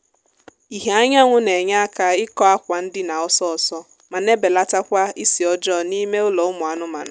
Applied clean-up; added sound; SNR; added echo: none; none; none; none.